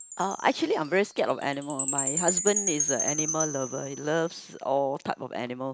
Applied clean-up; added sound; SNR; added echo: none; Chime; 4 dB; none.